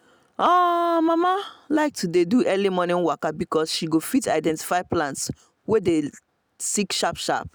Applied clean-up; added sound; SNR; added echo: none; none; none; none.